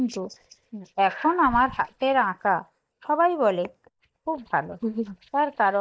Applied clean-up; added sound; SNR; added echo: neural mask model DeepFilterNet 3.